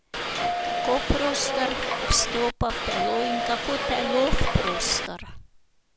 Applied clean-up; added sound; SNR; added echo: none; Subway, metro, underground / Doorbell; 0 dB; none.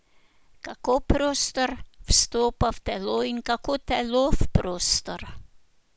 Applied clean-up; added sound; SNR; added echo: none; none; none; none.